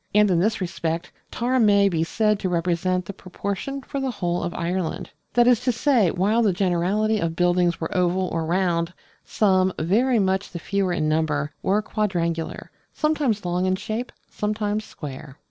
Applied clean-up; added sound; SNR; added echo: none; none; none; none.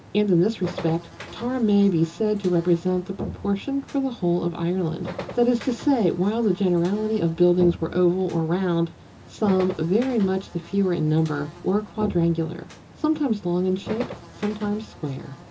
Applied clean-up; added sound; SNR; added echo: none; Buzz; 15 dB; reverberation time 0.2 s.